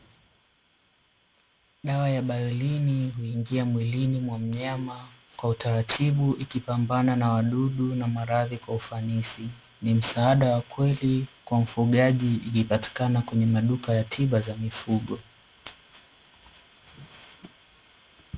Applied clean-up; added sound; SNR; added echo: none; none; none; none.